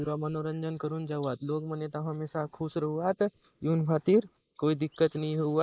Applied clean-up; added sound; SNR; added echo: neural mask model Resemble Enhance denoiser.